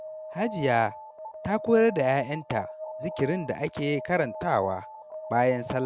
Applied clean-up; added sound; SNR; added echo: none; Alarm; 12 dB; none.